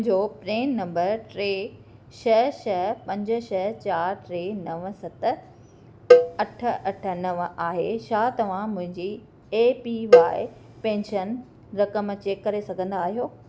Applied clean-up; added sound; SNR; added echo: none; Cowbell; -5 dB; none.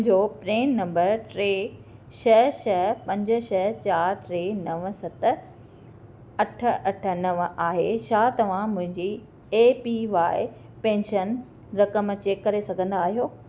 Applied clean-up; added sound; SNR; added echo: none; none; none; none.